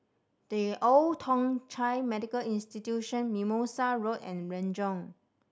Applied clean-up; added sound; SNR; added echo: none; none; none; none.